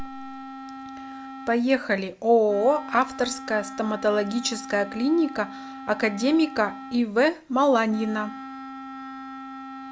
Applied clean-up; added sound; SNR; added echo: none; Wind instrument, woodwind instrument; 14 dB; none.